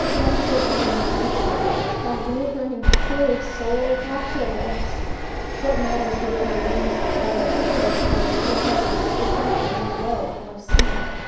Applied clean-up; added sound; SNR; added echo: none; Fixed-wing aircraft, airplane; -5 dB; reverberation time 1.0 s.